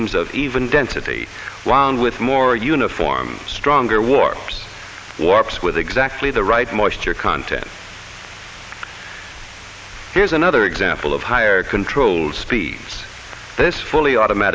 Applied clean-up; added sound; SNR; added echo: none; none; none; none.